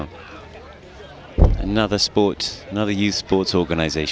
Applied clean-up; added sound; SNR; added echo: none; Knock / Wood; 1 dB; none.